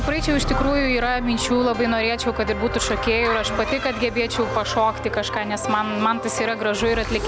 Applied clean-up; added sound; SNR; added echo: none; Clapping; 17 dB; none.